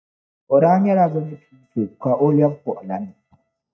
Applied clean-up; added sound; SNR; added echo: neural mask model DeepFilterNet 3.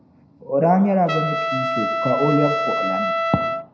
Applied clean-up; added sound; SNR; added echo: none; Trumpet; 2 dB; reverberation time 0.8 s.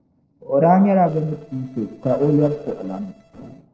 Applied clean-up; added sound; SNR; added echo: neural separator model SepFormer DNS4.